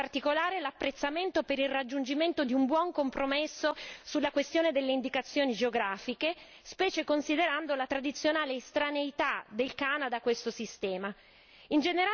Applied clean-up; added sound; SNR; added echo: none; none; none; none.